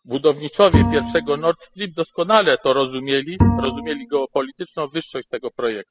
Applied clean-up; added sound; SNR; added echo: classical method spectral subtraction.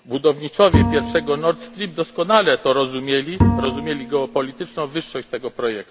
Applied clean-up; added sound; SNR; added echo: none; Bowed string instrument; 4 dB; none.